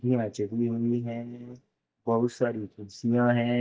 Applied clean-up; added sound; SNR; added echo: neural mask model DeepFilterNet 3.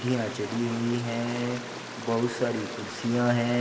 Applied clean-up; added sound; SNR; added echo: none; Stream; 10 dB; reverberation time 2.3 s.